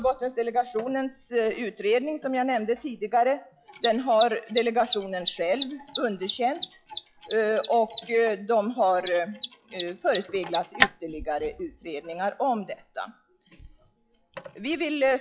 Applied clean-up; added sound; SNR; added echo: classical method log-MMSE.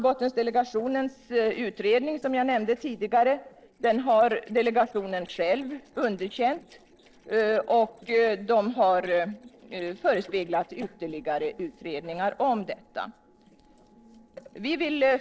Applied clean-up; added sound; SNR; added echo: neural separator model SepFormer DNS4.